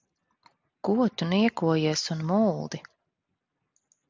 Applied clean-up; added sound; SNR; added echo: none; none; none; none.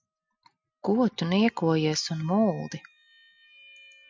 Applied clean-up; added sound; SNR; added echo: classical method Wiener filter.